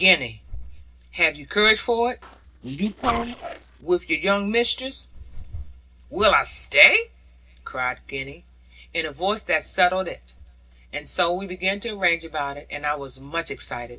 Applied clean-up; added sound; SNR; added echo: neural separator model SepFormer DNS4.